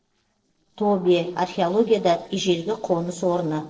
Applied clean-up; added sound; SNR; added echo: neural separator model SepFormer DNS4.